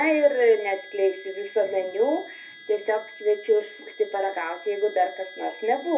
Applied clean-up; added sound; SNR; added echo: none; Harmonica; 19 dB; reverberation time 0.3 s.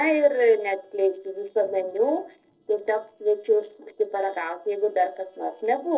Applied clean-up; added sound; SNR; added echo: neural separator model SepFormer DNS4.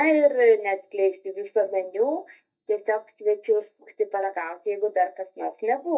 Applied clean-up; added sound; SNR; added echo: neural mask model DeepFilterNet 3.